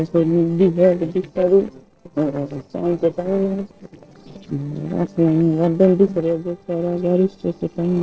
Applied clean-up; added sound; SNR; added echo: neural separator model SepFormer DNS4.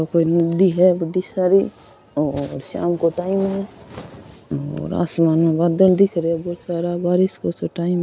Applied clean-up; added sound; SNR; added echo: none; none; none; none.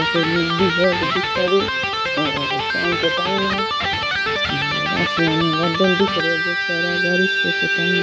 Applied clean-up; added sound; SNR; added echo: none; Electric guitar; -2 dB; none.